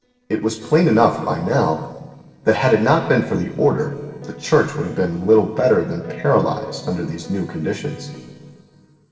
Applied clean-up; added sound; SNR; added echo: neural separator model SepFormer DNS4.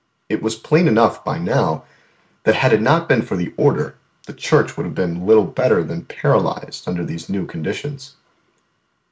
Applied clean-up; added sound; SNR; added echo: none; none; none; none.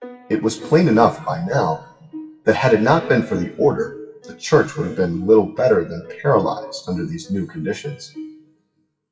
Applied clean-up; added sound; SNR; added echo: classical method WPE with log-MMSE.